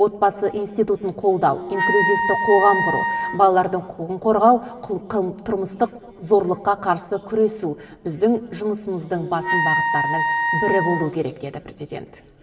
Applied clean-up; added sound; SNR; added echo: none; Wind instrument, woodwind instrument; 2 dB; reverberation time 1.7 s.